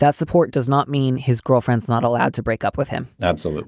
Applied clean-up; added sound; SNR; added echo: none; none; none; none.